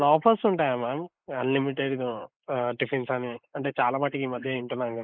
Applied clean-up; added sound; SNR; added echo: neural mask model Resemble Enhance denoiser.